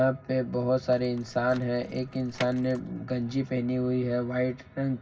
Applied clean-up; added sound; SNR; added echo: none; Door / Car; 19 dB; reverberation time 0.4 s.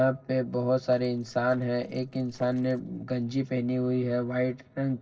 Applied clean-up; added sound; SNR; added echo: neural separator model SepFormer DNS4.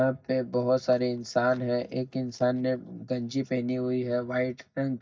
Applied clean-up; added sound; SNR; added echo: neural mask model DeepFilterNet 3.